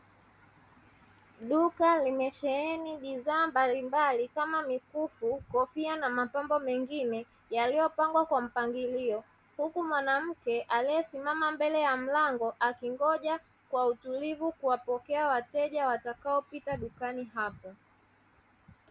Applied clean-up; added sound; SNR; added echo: none; none; none; none.